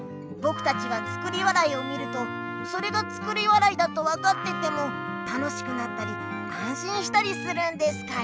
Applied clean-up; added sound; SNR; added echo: none; Trumpet; 9 dB; none.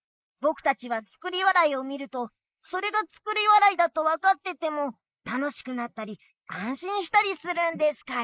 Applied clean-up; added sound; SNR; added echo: neural mask model Resemble Enhance denoiser.